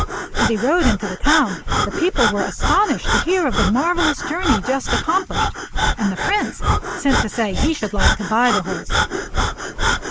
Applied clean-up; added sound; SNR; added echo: neural mask model Resemble Enhance denoiser.